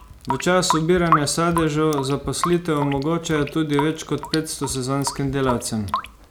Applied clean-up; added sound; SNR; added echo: none; Drip / Sink (filling or washing) / Water tap, faucet; 7 dB; none.